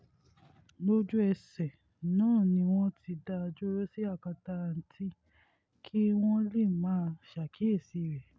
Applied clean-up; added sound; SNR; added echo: none; none; none; none.